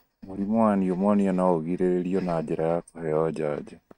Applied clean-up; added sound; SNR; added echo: neural mask model RNNoise.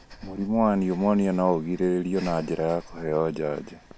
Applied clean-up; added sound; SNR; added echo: none; Breathing; 20 dB; none.